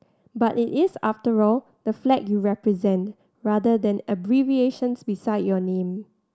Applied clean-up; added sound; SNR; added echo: none; none; none; none.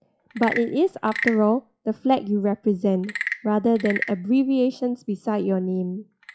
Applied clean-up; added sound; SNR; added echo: classical method log-MMSE.